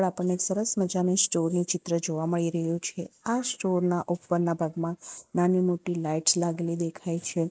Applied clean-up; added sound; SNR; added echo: neural mask model Resemble Enhance denoiser.